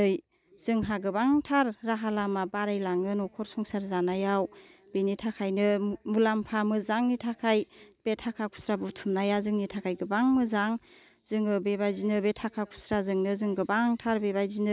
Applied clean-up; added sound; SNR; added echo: none; none; none; none.